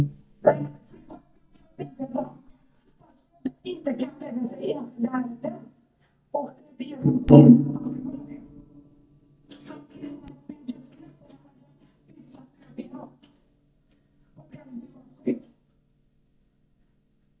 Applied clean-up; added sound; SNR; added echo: neural mask model DeepFilterNet 3.